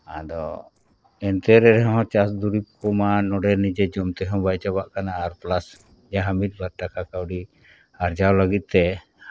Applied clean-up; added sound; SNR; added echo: neural separator model SepFormer DNS4.